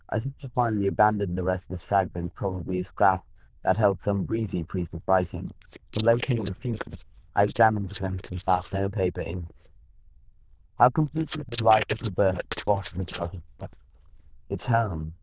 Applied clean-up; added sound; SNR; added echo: neural diffusion model UNIVERSE++.